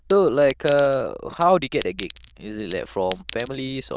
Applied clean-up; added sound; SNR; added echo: neural diffusion model UNIVERSE++.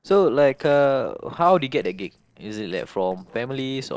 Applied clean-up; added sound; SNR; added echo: neural separator model SepFormer DNS4.